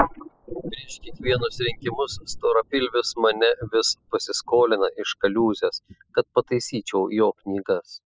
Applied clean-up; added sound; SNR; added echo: classical method spectral subtraction.